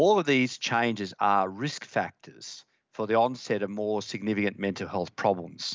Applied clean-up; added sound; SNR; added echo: none; none; none; none.